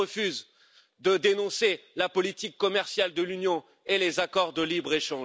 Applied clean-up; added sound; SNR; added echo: none; none; none; none.